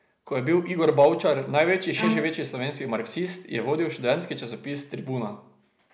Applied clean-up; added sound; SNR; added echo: none; Bowed string instrument; 6 dB; none.